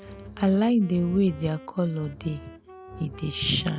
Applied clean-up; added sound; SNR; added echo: none; Bowed string instrument + Wind instrument, woodwind instrument; 17 dB; none.